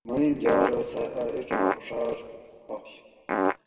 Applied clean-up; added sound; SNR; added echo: none; Fart; -4 dB; reverberation time 2.2 s.